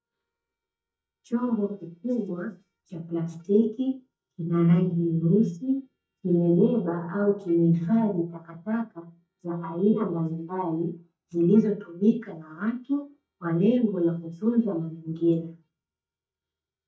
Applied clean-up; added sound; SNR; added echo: neural mask model DeepFilterNet 3.